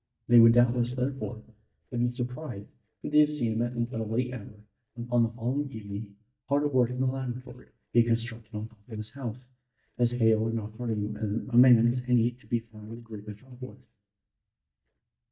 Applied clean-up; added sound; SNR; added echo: neural mask model DeepFilterNet 3.